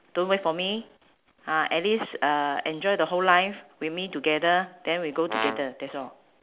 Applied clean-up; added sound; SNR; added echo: none; Brass instrument; 6 dB; none.